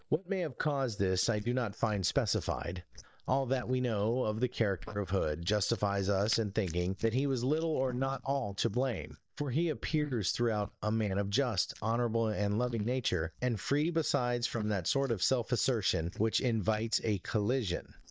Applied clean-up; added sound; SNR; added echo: neural mask model DeepFilterNet 3.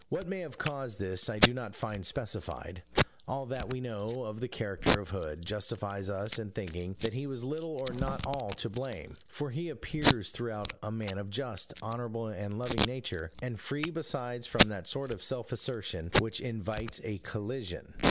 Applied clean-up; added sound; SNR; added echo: none; Packing tape, duct tape; -1 dB; none.